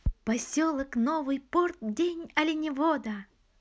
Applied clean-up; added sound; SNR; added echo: none; none; none; none.